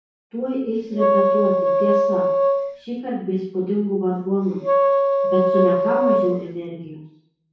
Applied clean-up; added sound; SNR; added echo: none; Wind instrument, woodwind instrument; -5 dB; reverberation time 0.6 s.